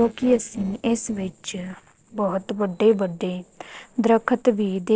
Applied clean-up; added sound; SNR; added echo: neural separator model SepFormer DNS4.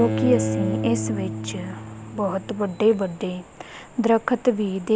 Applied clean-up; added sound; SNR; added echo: none; Bowed string instrument; 6 dB; none.